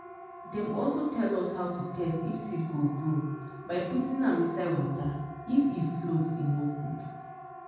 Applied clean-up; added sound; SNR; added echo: none; Siren; 13 dB; reverberation time 1.2 s.